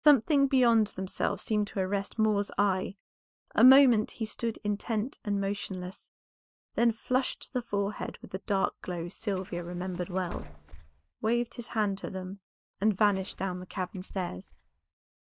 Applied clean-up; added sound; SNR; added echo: neural mask model DeepFilterNet 3.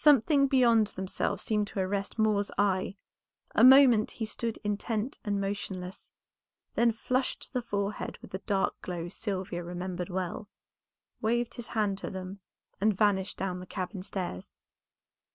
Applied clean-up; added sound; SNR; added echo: none; none; none; none.